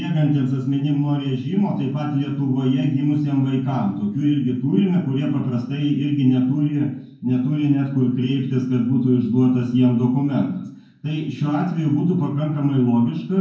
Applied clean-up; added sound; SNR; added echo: none; none; none; reverberation time 0.9 s.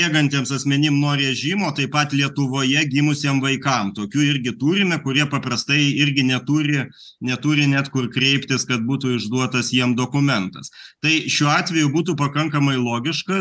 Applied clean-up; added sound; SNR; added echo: none; none; none; none.